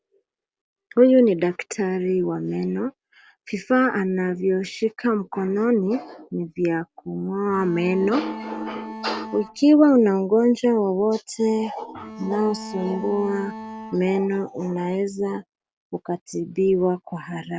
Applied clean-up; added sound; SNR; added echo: none; Bowed string instrument; 13 dB; none.